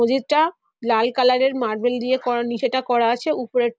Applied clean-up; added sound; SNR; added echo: none; none; none; none.